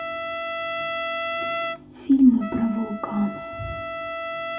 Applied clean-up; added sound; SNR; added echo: none; Trumpet; 5 dB; reverberation time 0.2 s.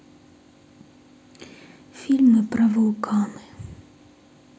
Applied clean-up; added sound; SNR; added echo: none; none; none; none.